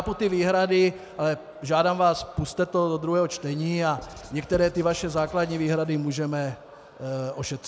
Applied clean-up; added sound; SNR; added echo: none; Writing; 18 dB; none.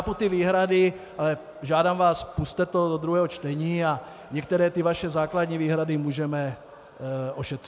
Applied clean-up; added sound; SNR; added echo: none; none; none; none.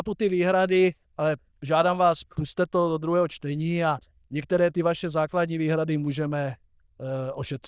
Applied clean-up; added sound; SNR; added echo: neural diffusion model UNIVERSE++.